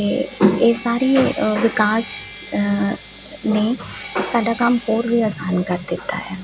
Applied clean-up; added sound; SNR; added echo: none; Sawing; 18 dB; none.